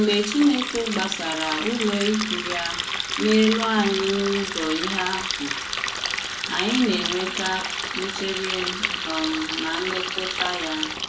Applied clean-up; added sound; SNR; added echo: none; Water tap, faucet; 3 dB; reverberation time 0.4 s.